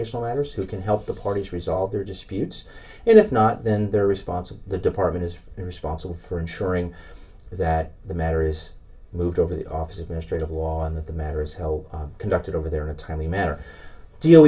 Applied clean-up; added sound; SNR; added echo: none; none; none; reverberation time 0.2 s.